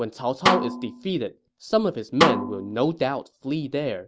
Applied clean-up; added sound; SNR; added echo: none; Snare drum; 2 dB; none.